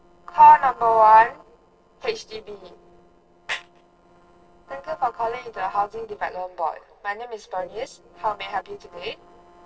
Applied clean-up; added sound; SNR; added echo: neural separator model SepFormer DNS4.